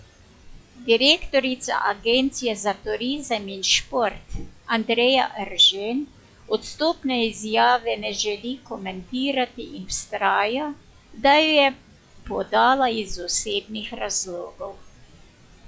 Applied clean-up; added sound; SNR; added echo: classical method log-MMSE.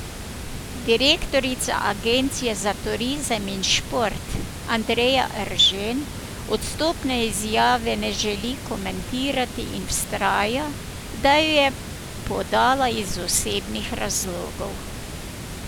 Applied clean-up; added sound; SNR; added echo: none; Water; 9 dB; none.